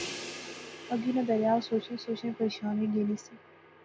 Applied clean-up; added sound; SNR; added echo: none; Crash cymbal; 14 dB; none.